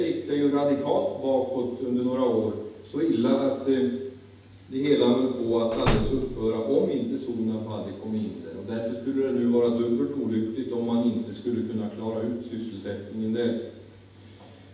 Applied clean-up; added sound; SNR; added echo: none; Slam; 2 dB; reverberation time 0.9 s.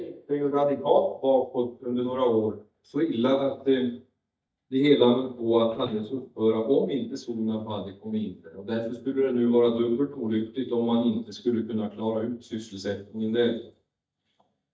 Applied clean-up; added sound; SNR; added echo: neural mask model DeepFilterNet 3.